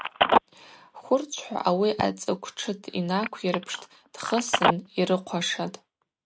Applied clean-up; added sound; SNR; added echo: neural mask model RNNoise.